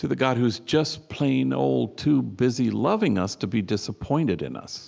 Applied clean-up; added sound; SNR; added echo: none; none; none; none.